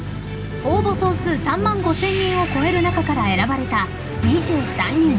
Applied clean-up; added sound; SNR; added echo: none; Truck; 6 dB; reverberation time 0.3 s.